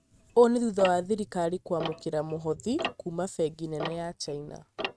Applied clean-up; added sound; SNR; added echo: neural mask model RNNoise.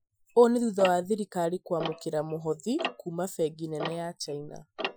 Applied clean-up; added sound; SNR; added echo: classical method Wiener filter.